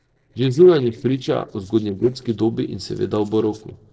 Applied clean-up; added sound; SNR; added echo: neural separator model SepFormer DNS4.